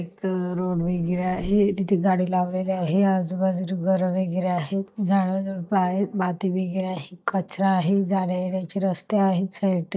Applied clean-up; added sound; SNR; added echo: neural mask model DeepFilterNet 3.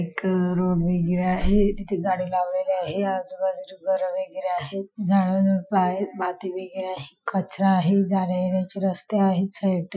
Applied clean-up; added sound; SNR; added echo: classical method Wiener filter.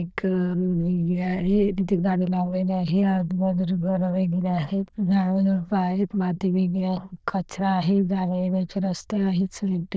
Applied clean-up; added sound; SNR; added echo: neural diffusion model UNIVERSE++.